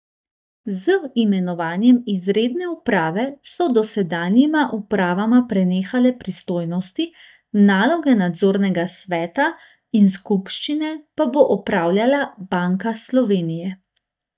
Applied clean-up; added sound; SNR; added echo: neural mask model DeepFilterNet 3.